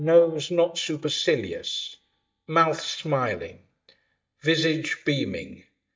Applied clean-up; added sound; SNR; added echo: neural mask model DeepFilterNet 3.